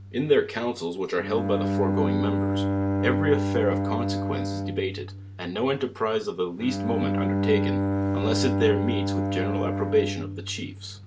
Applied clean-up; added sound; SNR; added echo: none; Bowed string instrument; -1 dB; none.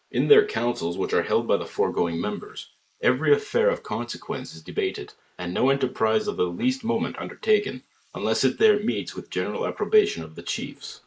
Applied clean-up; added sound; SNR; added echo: neural mask model Resemble Enhance denoiser.